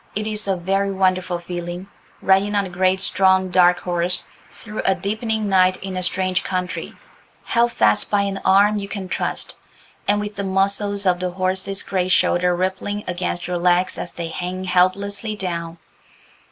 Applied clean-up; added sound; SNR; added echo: none; none; none; none.